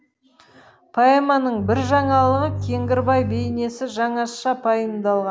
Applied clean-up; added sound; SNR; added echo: none; Bowed string instrument; 7 dB; none.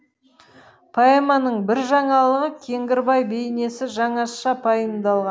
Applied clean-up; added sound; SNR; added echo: none; none; none; none.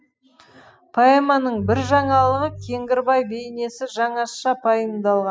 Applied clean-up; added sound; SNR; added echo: classical method spectral subtraction.